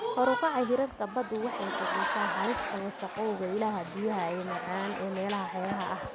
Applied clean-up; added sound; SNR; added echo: none; Applause / Crowd; 4 dB; none.